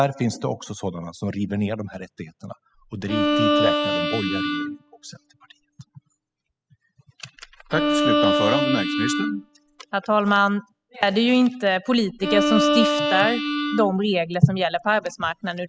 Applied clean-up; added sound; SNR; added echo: classical method spectral subtraction.